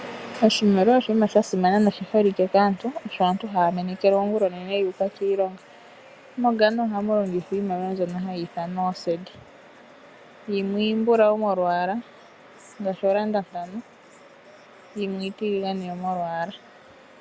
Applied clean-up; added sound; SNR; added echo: none; none; none; none.